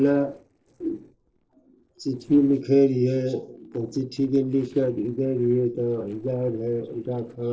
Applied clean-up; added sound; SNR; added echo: neural separator model SepFormer DNS4.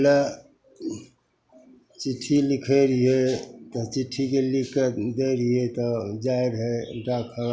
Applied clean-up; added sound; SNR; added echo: none; none; none; none.